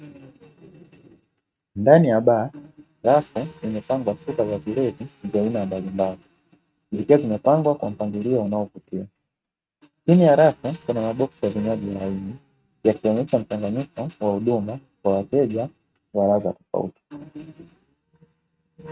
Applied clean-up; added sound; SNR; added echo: neural mask model RNNoise.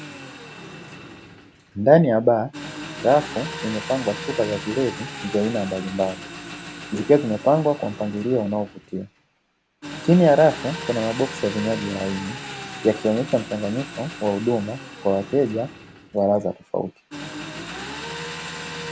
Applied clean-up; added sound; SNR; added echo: none; Engine; 12 dB; none.